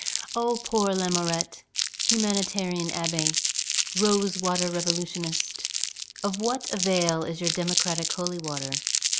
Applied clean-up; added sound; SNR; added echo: none; Crumpling, crinkling; 1 dB; none.